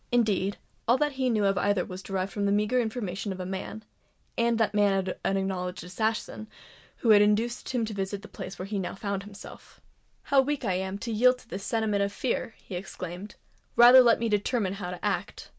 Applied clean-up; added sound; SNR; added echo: none; none; none; none.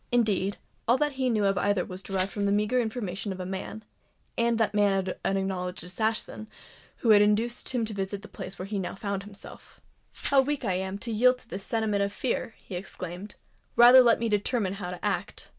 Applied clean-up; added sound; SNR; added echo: none; Glass; 12 dB; none.